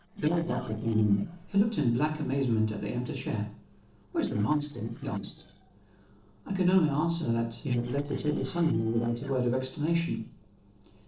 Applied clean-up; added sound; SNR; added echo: neural separator model SepFormer DNS4.